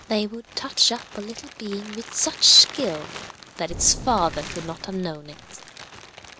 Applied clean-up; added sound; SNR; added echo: none; Boom + Crumpling, crinkling; 14 dB; none.